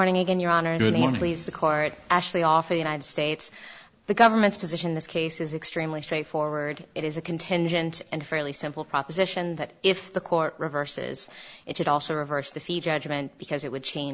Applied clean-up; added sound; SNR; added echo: none; none; none; none.